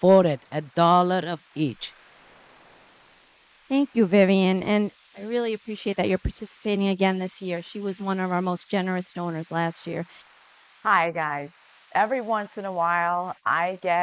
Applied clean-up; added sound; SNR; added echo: neural mask model Resemble Enhance denoiser.